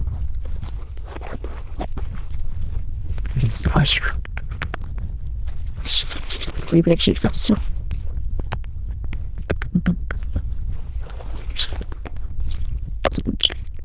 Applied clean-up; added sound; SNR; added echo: neural diffusion model UNIVERSE++.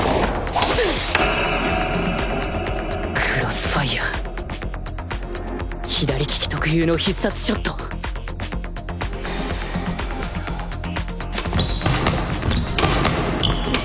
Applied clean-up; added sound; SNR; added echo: none; none; none; none.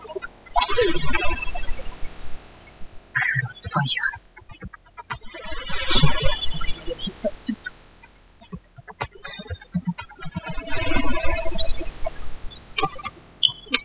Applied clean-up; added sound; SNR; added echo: classical method spectral subtraction.